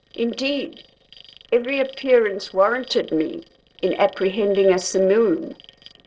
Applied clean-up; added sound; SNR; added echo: neural separator model SepFormer DNS4.